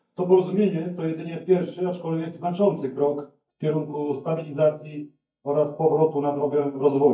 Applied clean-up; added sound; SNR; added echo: neural mask model DeepFilterNet 3.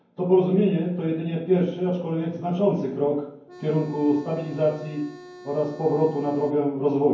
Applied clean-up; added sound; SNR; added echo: none; Organ; 19 dB; reverberation time 0.9 s.